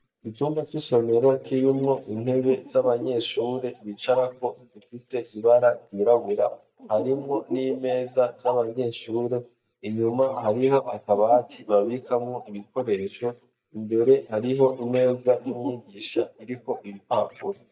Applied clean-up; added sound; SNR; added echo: neural mask model DeepFilterNet 3.